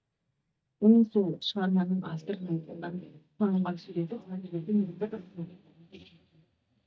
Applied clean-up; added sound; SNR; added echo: neural mask model DeepFilterNet 3.